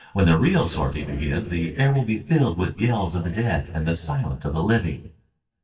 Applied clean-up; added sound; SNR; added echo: neural mask model DeepFilterNet 3.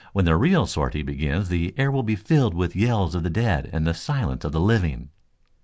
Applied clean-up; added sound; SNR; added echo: none; none; none; none.